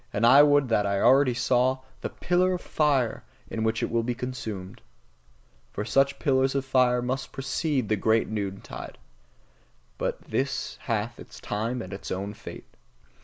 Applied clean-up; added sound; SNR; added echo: none; none; none; none.